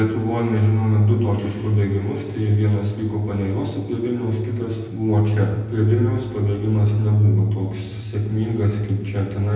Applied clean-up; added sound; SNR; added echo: none; none; none; reverberation time 0.9 s.